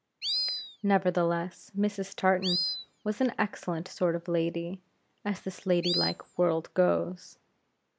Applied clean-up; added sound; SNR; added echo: neural mask model Resemble Enhance denoiser.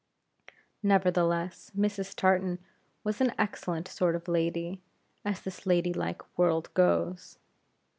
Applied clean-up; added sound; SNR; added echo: none; none; none; none.